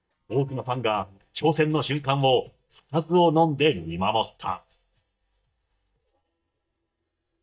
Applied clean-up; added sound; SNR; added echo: neural mask model DeepFilterNet 3.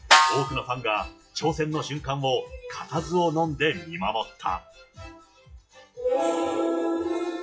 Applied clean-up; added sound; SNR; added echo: classical method WPE with log-MMSE.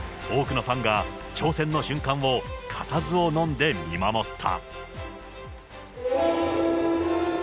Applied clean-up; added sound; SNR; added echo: none; none; none; none.